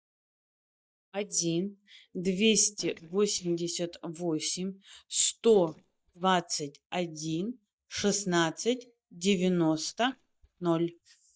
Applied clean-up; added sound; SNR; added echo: neural mask model DeepFilterNet 3.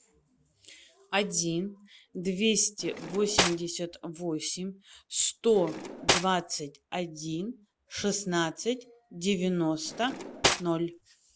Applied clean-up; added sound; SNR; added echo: none; Cutlery, silverware; 1 dB; none.